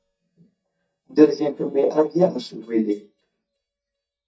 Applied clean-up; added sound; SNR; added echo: neural mask model DeepFilterNet 3.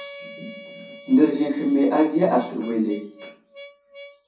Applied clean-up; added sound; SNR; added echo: none; Harmonica; 19 dB; reverberation time 0.6 s.